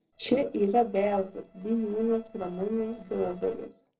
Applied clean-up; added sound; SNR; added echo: neural separator model SepFormer DNS4.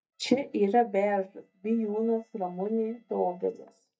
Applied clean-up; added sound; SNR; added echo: neural mask model DeepFilterNet 3.